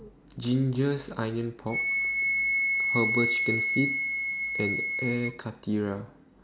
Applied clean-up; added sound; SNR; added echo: none; Wind instrument, woodwind instrument; -1 dB; none.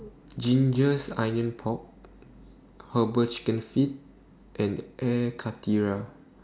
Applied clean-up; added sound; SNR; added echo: none; none; none; none.